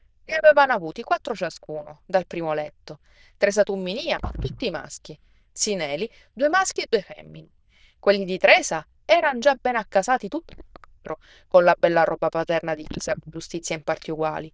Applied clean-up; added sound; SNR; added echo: neural diffusion model UNIVERSE++.